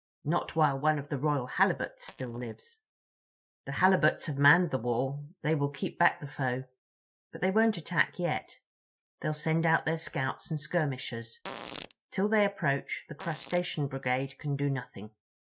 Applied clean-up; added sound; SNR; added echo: neural mask model DeepFilterNet 3.